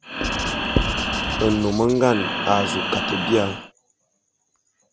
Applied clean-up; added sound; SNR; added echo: none; Writing + Breathing; 1 dB; none.